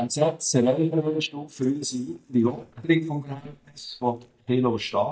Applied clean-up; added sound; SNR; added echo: neural mask model DeepFilterNet 3.